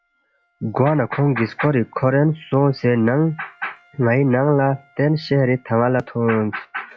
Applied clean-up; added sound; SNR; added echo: classical method log-MMSE.